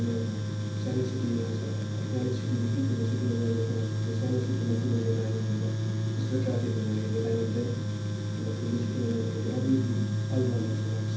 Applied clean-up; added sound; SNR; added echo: none; Tools; -3 dB; reverberation time 0.6 s.